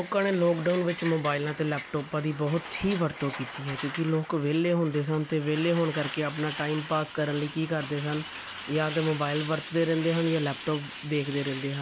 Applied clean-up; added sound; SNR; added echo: none; Truck; 13 dB; none.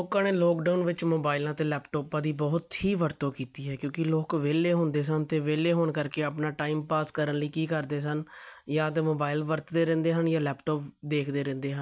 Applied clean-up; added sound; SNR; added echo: none; none; none; none.